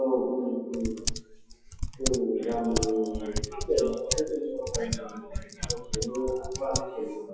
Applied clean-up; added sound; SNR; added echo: classical method WPE with log-MMSE.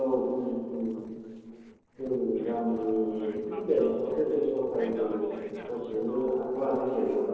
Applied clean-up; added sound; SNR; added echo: neural separator model SepFormer DNS4.